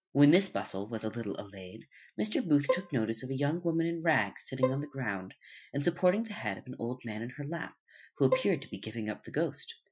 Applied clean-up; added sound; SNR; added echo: classical method Wiener filter.